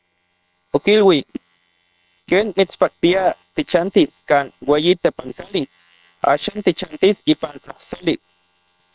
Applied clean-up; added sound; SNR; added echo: neural separator model SepFormer WHAM!.